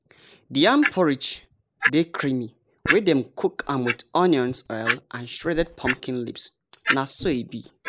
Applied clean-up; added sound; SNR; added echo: neural mask model Resemble Enhance denoiser.